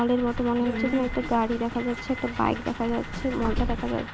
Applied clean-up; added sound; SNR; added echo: none; Subway, metro, underground; 7 dB; none.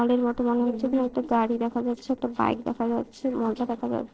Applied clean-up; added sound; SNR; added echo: neural separator model SepFormer DNS4.